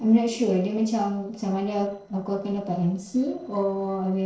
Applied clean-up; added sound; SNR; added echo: neural separator model SepFormer DNS4.